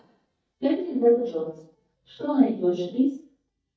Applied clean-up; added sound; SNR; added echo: neural mask model DeepFilterNet 3.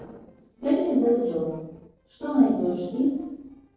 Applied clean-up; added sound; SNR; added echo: neural separator model SepFormer DNS4.